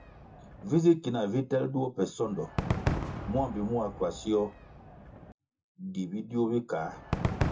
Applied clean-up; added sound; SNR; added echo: none; Crowd / Cheering / Fireworks; 6 dB; reverberation time 0.2 s.